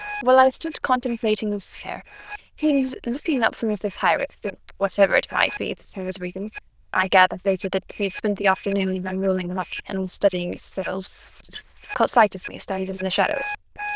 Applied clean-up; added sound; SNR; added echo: neural diffusion model UNIVERSE++.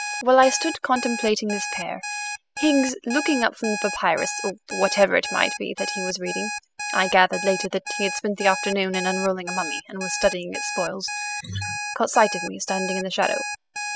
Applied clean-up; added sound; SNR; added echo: classical method spectral subtraction.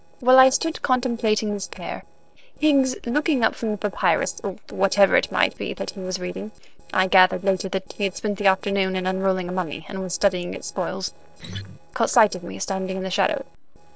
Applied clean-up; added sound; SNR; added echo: neural separator model SepFormer DNS4.